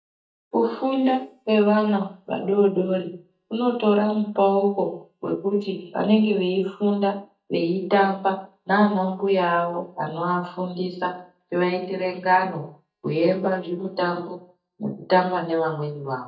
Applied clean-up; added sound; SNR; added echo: neural mask model DeepFilterNet 3.